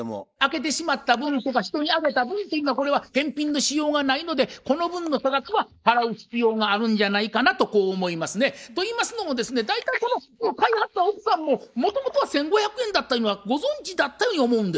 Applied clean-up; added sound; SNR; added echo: neural mask model Resemble Enhance denoiser.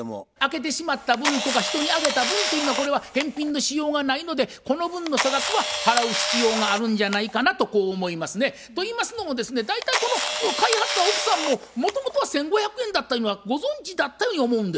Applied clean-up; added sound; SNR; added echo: none; Camera; 3 dB; none.